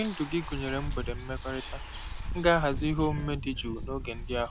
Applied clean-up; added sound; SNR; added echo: none; Bus; 5 dB; none.